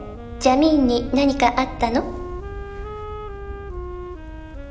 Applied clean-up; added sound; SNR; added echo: none; Wind instrument, woodwind instrument; 14 dB; none.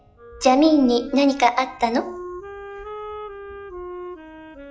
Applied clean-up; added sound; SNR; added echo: classical method log-MMSE.